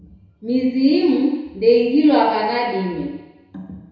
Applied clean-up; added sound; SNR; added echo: none; none; none; reverberation time 1.0 s.